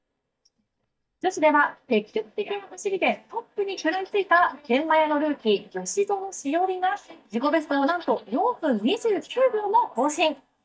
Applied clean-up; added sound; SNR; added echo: neural mask model DeepFilterNet 3.